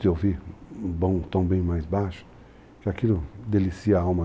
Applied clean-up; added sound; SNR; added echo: none; none; none; none.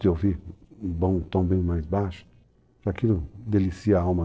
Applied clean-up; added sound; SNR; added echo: neural separator model SepFormer DNS4.